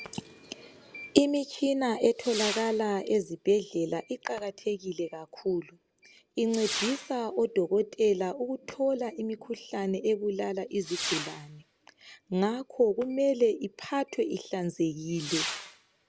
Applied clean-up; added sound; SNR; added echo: none; Whoosh, swoosh, swish / Fireworks; 13 dB; none.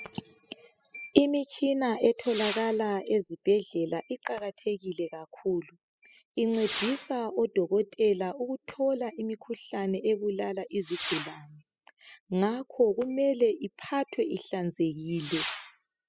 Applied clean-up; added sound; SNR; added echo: classical method spectral subtraction.